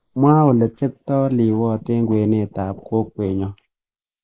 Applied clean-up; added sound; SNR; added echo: neural mask model Resemble Enhance denoiser.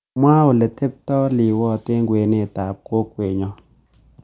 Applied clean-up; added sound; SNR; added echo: none; none; none; none.